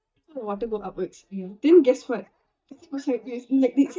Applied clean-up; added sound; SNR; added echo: neural mask model DeepFilterNet 3.